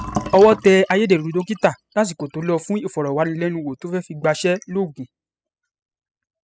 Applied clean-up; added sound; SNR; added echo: classical method spectral subtraction.